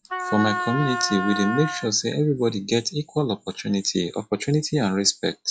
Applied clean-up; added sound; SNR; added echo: classical method log-MMSE.